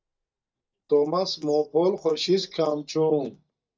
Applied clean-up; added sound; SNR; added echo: neural mask model DeepFilterNet 3.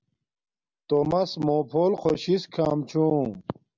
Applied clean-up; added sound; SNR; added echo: none; none; none; none.